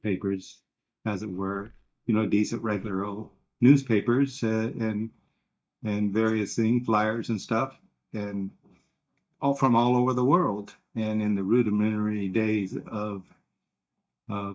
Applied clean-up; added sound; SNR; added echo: neural mask model DeepFilterNet 3.